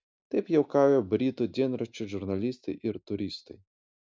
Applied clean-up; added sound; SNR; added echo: none; none; none; none.